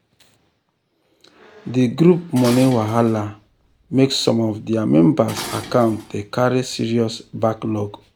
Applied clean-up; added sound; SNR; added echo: none; Dishes, pots, and pans; 18 dB; none.